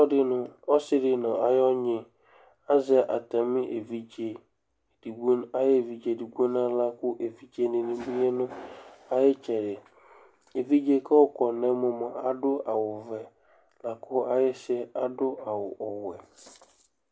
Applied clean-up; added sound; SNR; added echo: none; none; none; none.